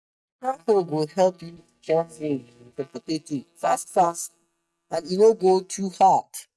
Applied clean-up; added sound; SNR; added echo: neural mask model DeepFilterNet 3.